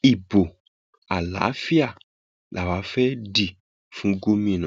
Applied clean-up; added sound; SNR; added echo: none; none; none; none.